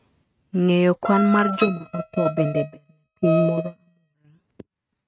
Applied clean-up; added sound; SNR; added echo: neural mask model RNNoise.